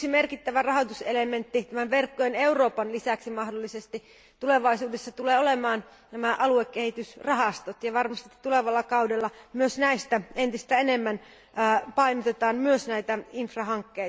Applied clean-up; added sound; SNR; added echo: none; none; none; none.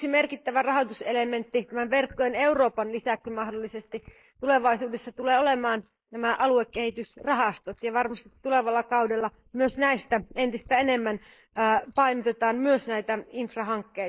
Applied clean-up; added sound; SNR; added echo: neural mask model Resemble Enhance denoiser.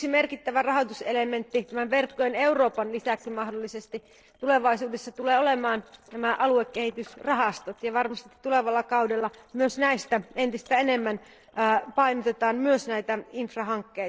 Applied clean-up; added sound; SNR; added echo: neural separator model SepFormer DNS4.